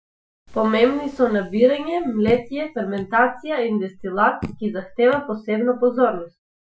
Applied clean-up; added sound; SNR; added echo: classical method Wiener filter.